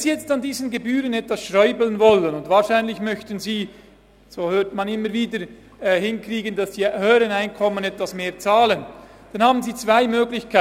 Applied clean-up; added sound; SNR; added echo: none; none; none; none.